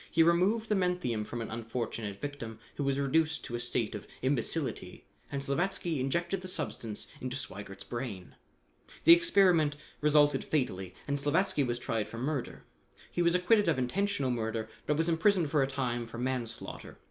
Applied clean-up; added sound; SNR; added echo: none; none; none; none.